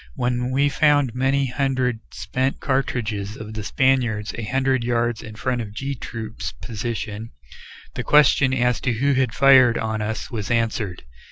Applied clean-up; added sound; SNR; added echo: none; none; none; none.